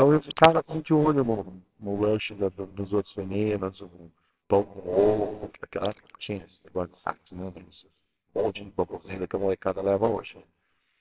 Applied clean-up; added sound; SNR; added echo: neural separator model SepFormer WHAMR!.